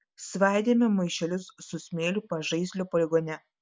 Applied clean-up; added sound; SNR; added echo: none; none; none; none.